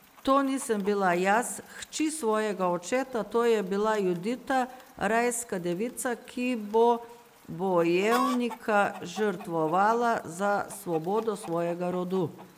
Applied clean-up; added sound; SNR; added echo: none; Chicken, rooster; 17 dB; none.